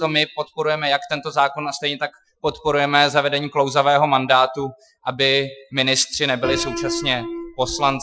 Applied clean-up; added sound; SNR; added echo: classical method Wiener filter.